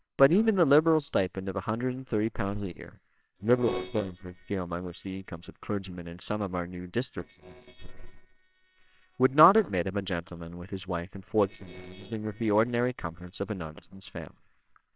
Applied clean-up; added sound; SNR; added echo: neural separator model SepFormer WHAMR!.